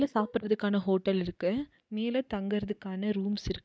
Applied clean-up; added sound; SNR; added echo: neural mask model DeepFilterNet 3.